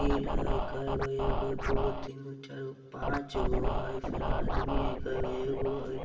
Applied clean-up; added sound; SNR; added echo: none; Scratching (performance technique); -4 dB; reverberation time 2.7 s.